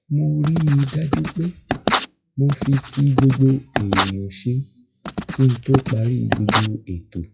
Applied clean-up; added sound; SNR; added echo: classical method WPE with log-MMSE.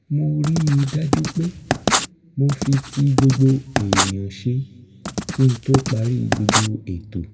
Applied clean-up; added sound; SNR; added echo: none; Writing; 3 dB; reverberation time 1.7 s.